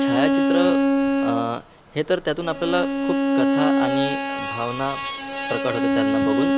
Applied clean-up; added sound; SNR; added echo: none; Bowed string instrument; -4 dB; none.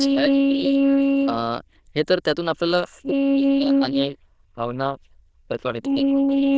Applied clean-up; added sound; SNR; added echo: neural diffusion model UNIVERSE++.